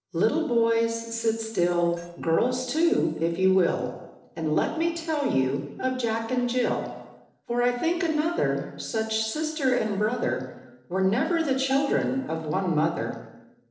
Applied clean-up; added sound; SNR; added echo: neural separator model SepFormer DNS4.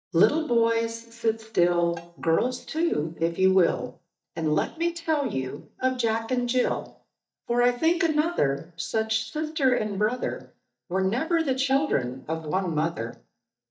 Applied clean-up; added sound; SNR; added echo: neural mask model DeepFilterNet 3.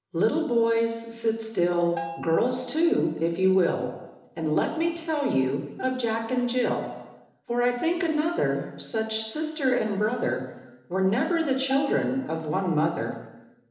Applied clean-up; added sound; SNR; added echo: none; Bell; 15 dB; reverberation time 1.0 s.